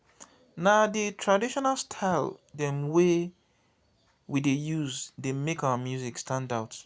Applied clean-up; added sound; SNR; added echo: none; none; none; none.